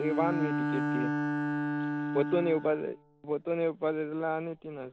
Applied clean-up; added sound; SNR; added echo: none; Bowed string instrument; 1 dB; none.